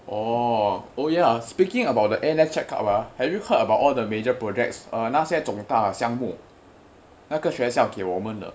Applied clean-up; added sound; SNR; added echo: none; none; none; none.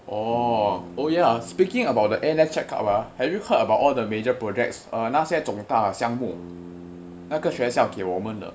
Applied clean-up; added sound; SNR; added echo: none; Bass guitar; 20 dB; none.